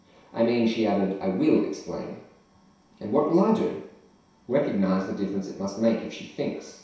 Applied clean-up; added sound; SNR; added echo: none; none; none; reverberation time 0.7 s.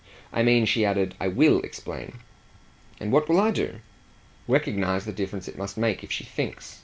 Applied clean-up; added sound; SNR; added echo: none; none; none; none.